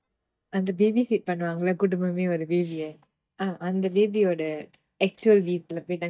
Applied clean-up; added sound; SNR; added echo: neural mask model DeepFilterNet 3.